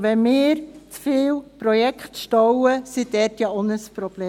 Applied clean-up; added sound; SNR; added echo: none; none; none; none.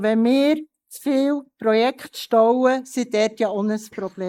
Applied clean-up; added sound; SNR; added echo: neural mask model Resemble Enhance denoiser.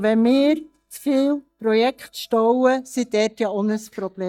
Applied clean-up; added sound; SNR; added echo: neural mask model DeepFilterNet 3.